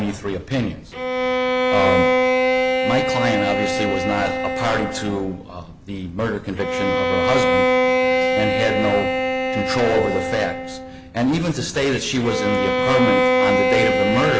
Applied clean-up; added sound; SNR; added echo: none; Bowed string instrument; -3 dB; none.